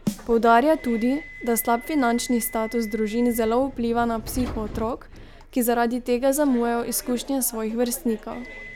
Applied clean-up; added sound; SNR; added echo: none; Snare drum + Subway, metro, underground; 14 dB; none.